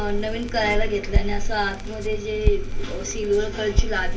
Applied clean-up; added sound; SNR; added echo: none; Crackle; -2 dB; reverberation time 0.3 s.